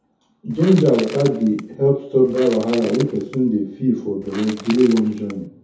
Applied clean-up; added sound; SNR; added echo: none; Crushing / Wood; 17 dB; reverberation time 0.5 s.